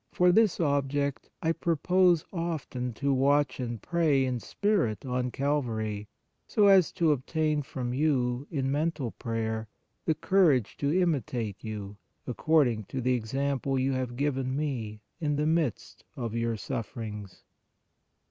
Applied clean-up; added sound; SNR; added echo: none; none; none; none.